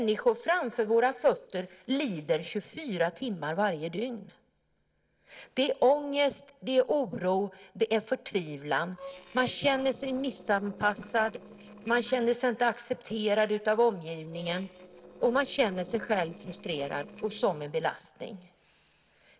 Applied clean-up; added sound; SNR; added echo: neural separator model SepFormer DNS4.